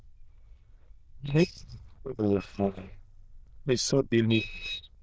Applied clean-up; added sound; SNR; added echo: neural diffusion model UNIVERSE++.